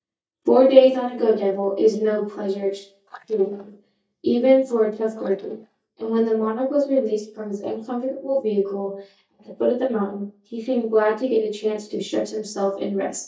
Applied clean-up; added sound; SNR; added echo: neural mask model DeepFilterNet 3.